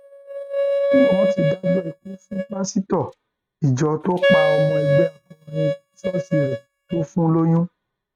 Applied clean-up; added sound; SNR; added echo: neural mask model RNNoise.